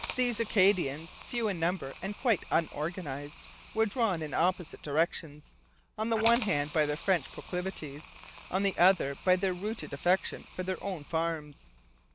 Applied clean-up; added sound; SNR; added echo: none; Hiss; 16 dB; none.